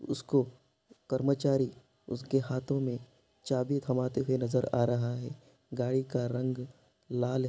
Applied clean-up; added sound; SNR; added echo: none; none; none; none.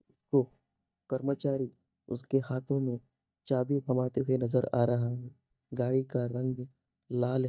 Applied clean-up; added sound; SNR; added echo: neural mask model DeepFilterNet 3.